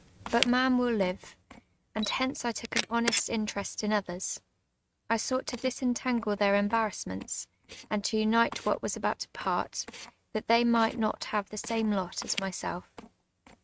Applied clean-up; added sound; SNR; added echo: neural mask model RNNoise.